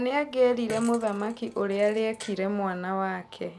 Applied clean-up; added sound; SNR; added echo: none; Fart; 20 dB; none.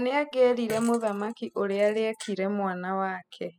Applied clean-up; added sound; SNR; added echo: classical method spectral subtraction.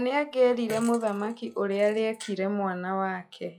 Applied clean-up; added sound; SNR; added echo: classical method log-MMSE.